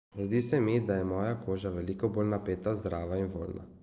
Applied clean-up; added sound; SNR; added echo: neural separator model SepFormer DNS4.